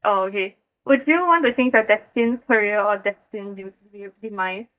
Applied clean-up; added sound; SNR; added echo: neural mask model DeepFilterNet 3.